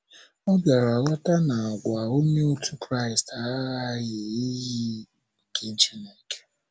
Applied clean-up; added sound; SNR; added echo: none; none; none; none.